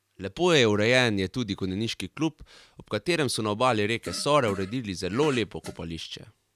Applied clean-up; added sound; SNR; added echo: none; Fart; 17 dB; none.